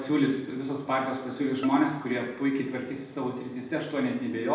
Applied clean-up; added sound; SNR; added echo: none; Bowed string instrument; 19 dB; reverberation time 0.8 s.